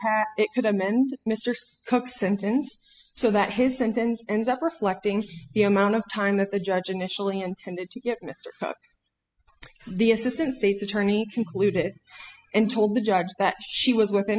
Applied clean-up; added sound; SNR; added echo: classical method spectral subtraction.